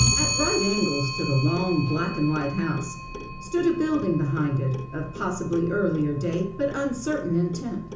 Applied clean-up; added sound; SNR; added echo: none; Clock; 5 dB; reverberation time 0.6 s.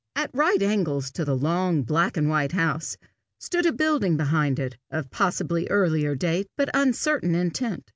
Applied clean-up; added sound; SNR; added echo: none; none; none; none.